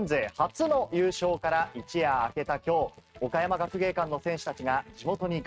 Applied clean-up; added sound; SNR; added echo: neural mask model RNNoise.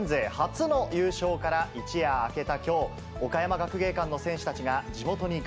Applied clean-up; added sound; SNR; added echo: none; none; none; none.